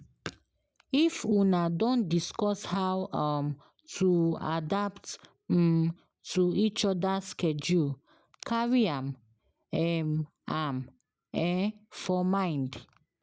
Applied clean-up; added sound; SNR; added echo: none; none; none; none.